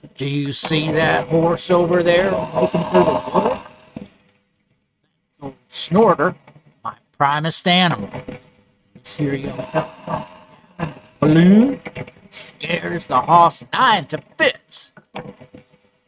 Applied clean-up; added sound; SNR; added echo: neural mask model RNNoise.